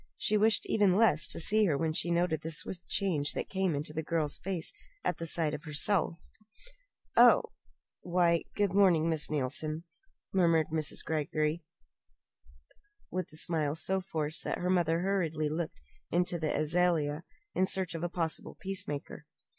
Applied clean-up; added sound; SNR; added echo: none; none; none; none.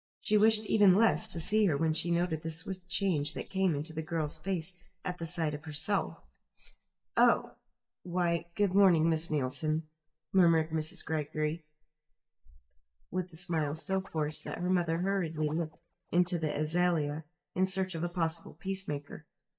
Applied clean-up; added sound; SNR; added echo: neural mask model DeepFilterNet 3.